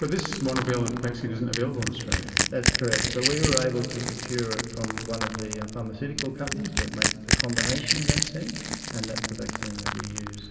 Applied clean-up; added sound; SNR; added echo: none; Crushing; -1 dB; reverberation time 2.7 s.